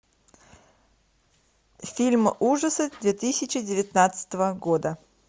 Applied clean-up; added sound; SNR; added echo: none; none; none; none.